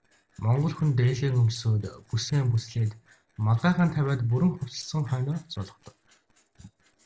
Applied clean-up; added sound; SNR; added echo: neural separator model SepFormer DNS4.